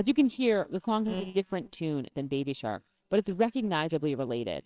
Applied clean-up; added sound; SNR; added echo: neural separator model SepFormer WHAMR!.